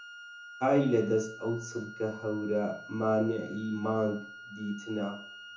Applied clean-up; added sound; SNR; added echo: none; Wind instrument, woodwind instrument; 15 dB; reverberation time 0.6 s.